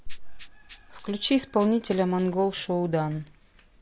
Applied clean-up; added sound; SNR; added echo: none; Rattle (instrument); 20 dB; none.